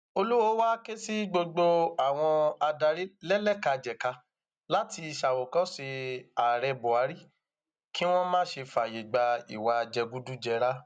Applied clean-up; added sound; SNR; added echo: none; none; none; none.